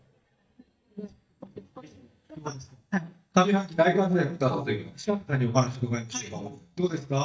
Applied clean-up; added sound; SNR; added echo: neural mask model DeepFilterNet 3.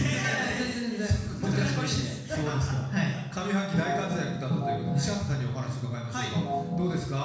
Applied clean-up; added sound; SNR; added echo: none; Organ; 1 dB; reverberation time 1.1 s.